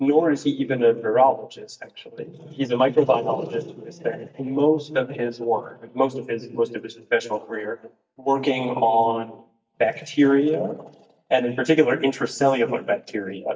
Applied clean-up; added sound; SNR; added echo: neural mask model DeepFilterNet 3.